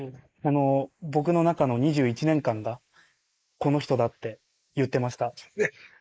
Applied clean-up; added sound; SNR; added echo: neural mask model Resemble Enhance denoiser.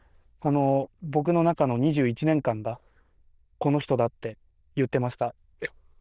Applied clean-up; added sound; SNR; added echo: neural diffusion model UNIVERSE++.